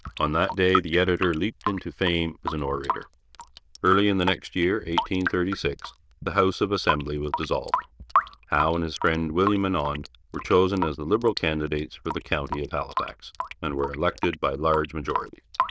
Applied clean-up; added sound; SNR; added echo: neural diffusion model UNIVERSE++.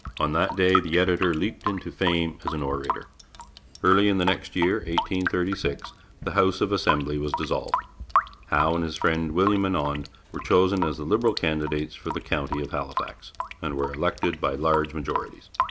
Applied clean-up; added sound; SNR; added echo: none; Drip / Sink (filling or washing) / Water tap, faucet; 7 dB; none.